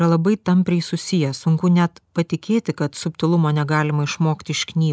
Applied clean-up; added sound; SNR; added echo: none; none; none; none.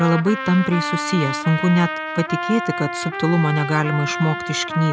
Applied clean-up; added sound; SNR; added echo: none; Trumpet; 6 dB; none.